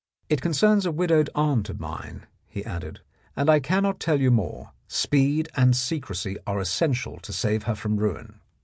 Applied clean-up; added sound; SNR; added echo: none; none; none; none.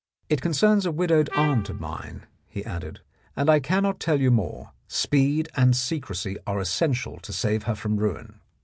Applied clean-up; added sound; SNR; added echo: none; Trumpet; 11 dB; none.